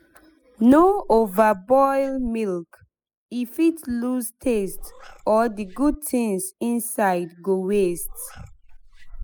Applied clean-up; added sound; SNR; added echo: classical method spectral subtraction.